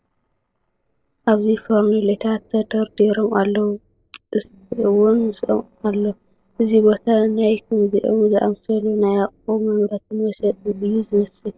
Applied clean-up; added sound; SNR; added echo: neural separator model SepFormer DNS4.